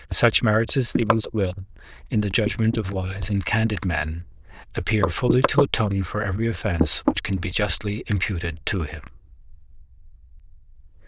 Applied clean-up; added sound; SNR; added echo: neural diffusion model UNIVERSE++.